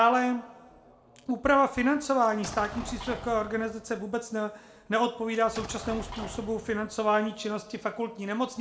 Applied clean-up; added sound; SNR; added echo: none; Explosion; 14 dB; reverberation time 1.2 s.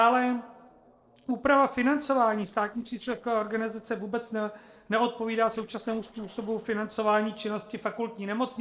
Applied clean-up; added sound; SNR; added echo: neural separator model SepFormer DNS4.